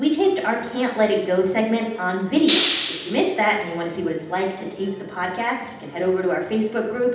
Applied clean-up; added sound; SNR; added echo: none; Hiss; -1 dB; reverberation time 0.8 s.